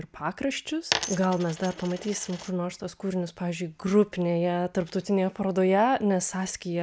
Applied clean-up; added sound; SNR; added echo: none; Coin (dropping); 8 dB; none.